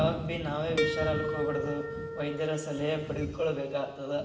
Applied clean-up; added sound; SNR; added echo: none; Harp; 3 dB; reverberation time 1.0 s.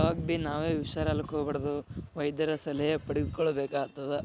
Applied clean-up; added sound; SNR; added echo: none; none; none; none.